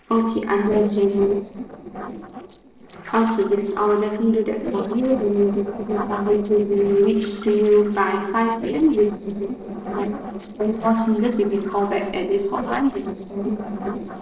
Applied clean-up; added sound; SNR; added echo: neural separator model SepFormer DNS4.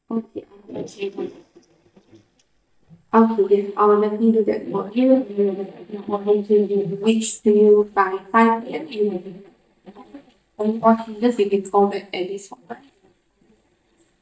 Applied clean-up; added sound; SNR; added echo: neural mask model DeepFilterNet 3.